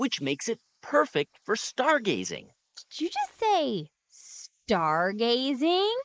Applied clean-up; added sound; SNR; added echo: neural mask model Resemble Enhance denoiser.